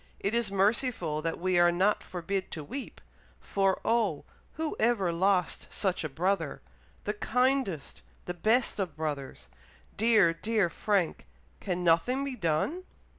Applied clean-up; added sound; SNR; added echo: none; none; none; none.